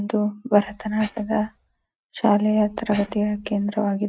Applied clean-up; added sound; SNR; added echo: neural mask model RNNoise.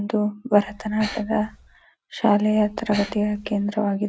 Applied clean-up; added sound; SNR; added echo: none; Breathing; 16 dB; none.